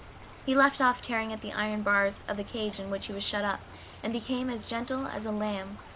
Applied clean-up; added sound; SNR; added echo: none; Stream / Trickle, dribble; 17 dB; none.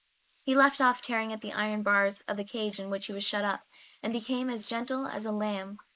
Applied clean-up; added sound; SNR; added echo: neural mask model Resemble Enhance denoiser.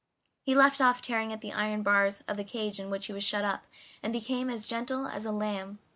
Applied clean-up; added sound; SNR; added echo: none; none; none; none.